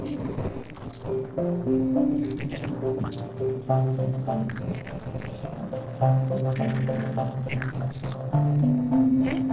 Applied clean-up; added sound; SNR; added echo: neural separator model SepFormer DNS4.